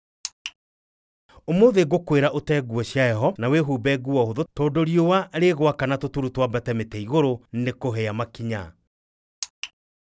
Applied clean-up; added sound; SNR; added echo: none; none; none; none.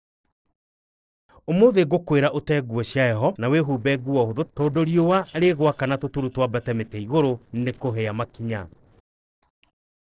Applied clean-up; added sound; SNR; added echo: neural separator model SepFormer DNS4.